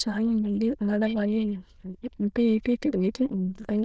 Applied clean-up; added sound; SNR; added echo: neural diffusion model UNIVERSE++.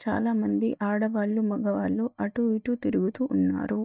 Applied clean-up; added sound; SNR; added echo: neural mask model DeepFilterNet 3.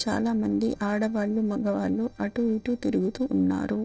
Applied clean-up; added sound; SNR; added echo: neural separator model SepFormer DNS4.